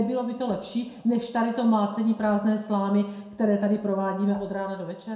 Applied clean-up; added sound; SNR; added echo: none; none; none; reverberation time 0.5 s.